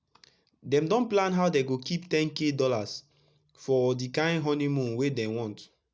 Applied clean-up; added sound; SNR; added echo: none; none; none; none.